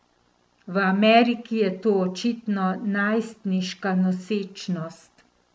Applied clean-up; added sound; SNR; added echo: none; none; none; none.